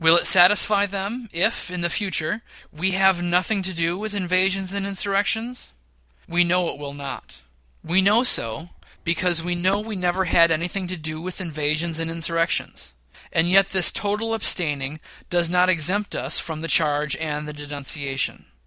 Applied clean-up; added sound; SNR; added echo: none; none; none; none.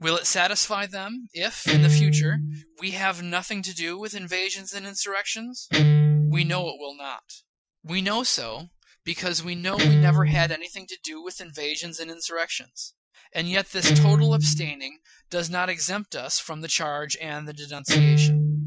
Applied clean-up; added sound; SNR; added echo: classical method Wiener filter.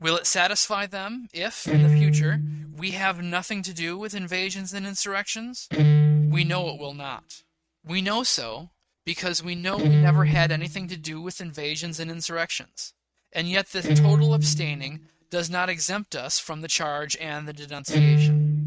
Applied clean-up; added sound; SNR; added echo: neural mask model RNNoise.